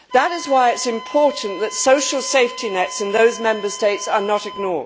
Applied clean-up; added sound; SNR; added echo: none; Wind instrument, woodwind instrument; 15 dB; none.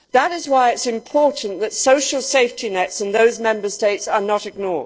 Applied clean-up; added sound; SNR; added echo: neural separator model SepFormer DNS4.